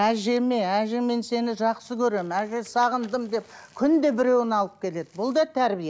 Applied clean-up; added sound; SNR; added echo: none; none; none; none.